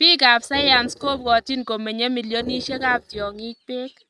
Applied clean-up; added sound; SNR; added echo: neural mask model RNNoise.